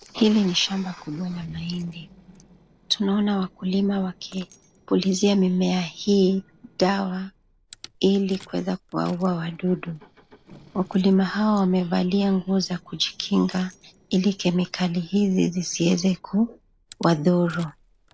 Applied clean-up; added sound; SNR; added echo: neural separator model SepFormer DNS4.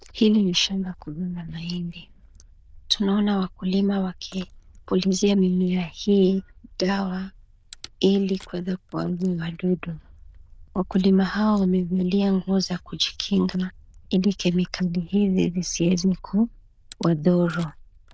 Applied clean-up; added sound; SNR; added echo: neural diffusion model UNIVERSE++.